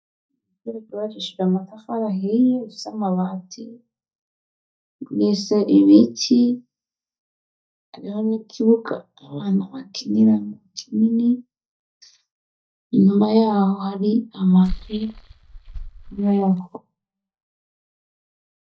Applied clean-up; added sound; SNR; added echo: neural mask model DeepFilterNet 3.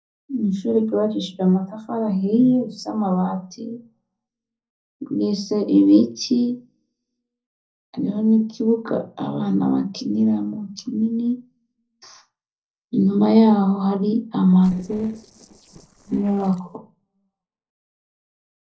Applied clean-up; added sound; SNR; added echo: neural separator model SepFormer DNS4.